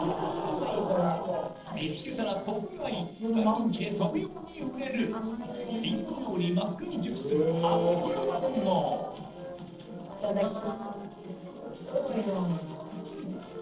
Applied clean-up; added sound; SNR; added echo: neural separator model SepFormer DNS4.